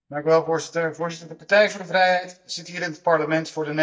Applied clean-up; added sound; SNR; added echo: neural mask model DeepFilterNet 3.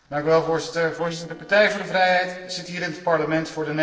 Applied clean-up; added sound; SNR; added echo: neural separator model SepFormer DNS4.